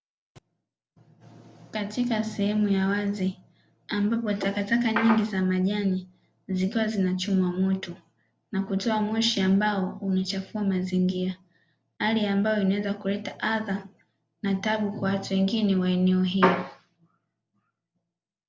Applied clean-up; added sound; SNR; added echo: none; none; none; none.